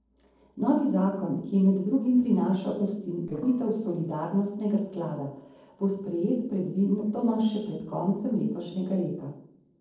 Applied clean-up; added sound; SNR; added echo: neural separator model SepFormer DNS4.